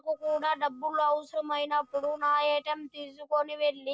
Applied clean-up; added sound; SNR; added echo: neural separator model SepFormer DNS4.